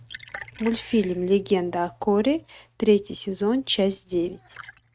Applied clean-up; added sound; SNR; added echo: neural mask model RNNoise.